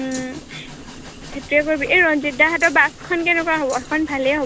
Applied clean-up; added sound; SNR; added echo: none; Rattle (instrument) + Train; 16 dB; none.